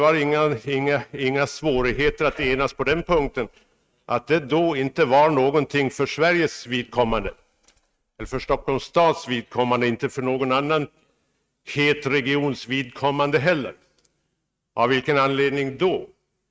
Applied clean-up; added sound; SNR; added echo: neural mask model RNNoise.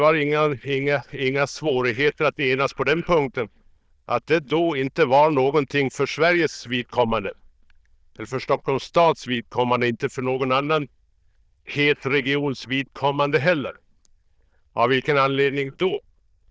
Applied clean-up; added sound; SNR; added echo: neural diffusion model UNIVERSE++.